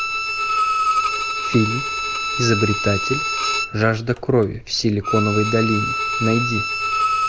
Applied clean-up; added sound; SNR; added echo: none; Bowed string instrument; 1 dB; none.